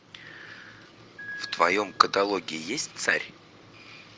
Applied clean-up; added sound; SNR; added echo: none; Piano; 16 dB; none.